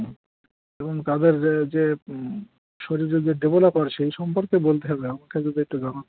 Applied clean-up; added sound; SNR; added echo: none; none; none; none.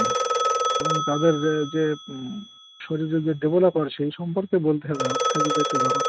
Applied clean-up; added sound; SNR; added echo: none; Telephone; 2 dB; none.